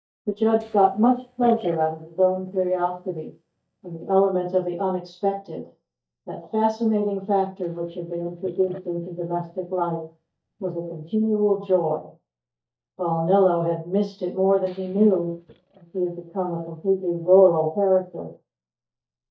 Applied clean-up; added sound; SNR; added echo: neural mask model DeepFilterNet 3.